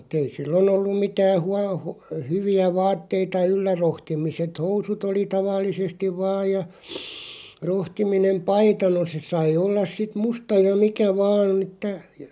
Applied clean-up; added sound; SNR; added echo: none; none; none; none.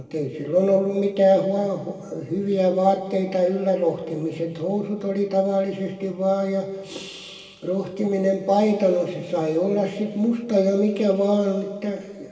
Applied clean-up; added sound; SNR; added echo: none; none; none; reverberation time 1.7 s.